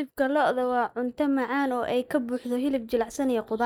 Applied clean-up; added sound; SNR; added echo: neural mask model DeepFilterNet 3.